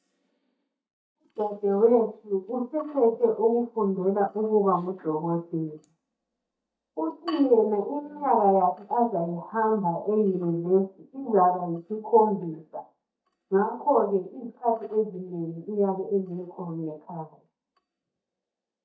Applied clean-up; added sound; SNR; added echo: neural mask model DeepFilterNet 3.